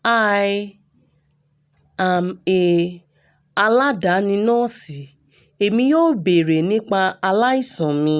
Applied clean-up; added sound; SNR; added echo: none; none; none; none.